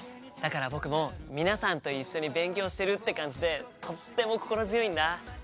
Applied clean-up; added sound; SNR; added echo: none; none; none; none.